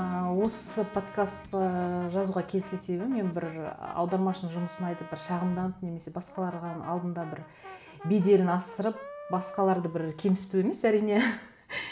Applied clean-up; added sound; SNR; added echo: none; Brass instrument; 18 dB; none.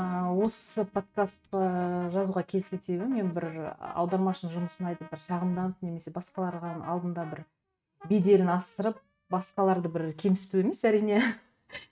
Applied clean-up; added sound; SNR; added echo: neural mask model RNNoise.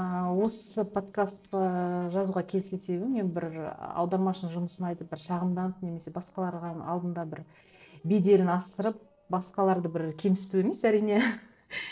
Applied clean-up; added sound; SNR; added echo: neural separator model SepFormer DNS4.